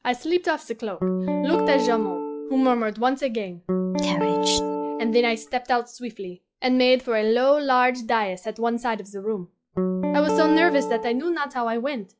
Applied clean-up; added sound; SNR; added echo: classical method log-MMSE.